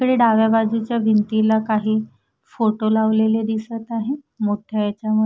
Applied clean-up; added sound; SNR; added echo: none; none; none; none.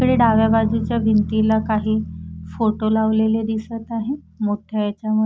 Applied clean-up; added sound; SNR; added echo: none; Bass guitar; 9 dB; none.